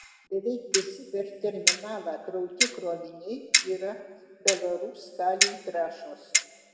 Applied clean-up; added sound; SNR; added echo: none; Clock; -2 dB; reverberation time 2.1 s.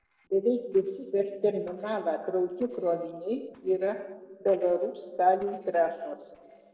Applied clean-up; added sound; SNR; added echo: neural separator model SepFormer DNS4.